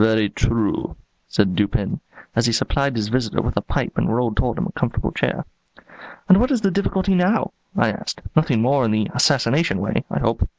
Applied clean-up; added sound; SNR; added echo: none; none; none; none.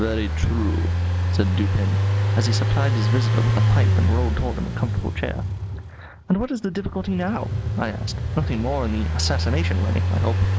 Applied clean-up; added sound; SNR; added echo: none; Engine; -5 dB; none.